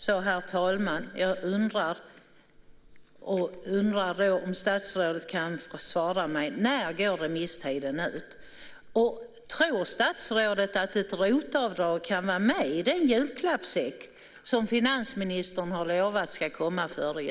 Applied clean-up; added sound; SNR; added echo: none; none; none; none.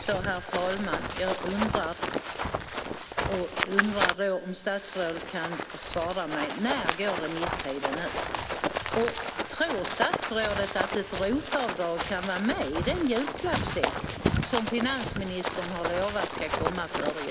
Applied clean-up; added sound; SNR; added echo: none; Run; 0 dB; none.